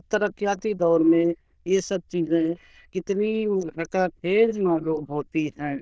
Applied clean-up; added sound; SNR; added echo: neural diffusion model UNIVERSE++.